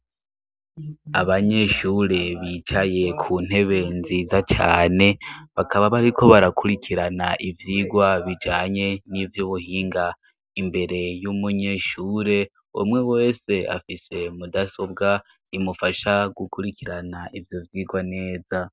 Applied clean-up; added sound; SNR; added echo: none; none; none; none.